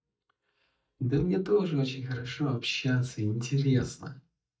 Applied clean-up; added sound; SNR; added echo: neural mask model DeepFilterNet 3.